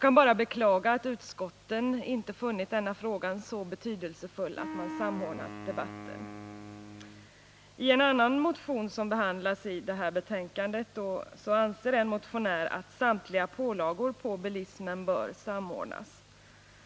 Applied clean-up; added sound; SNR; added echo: none; Wind instrument, woodwind instrument; 11 dB; none.